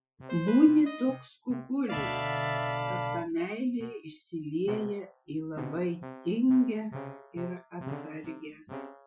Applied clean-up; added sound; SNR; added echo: classical method Wiener filter.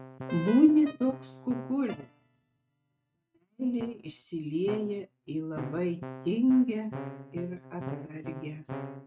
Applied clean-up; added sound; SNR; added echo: neural mask model RNNoise.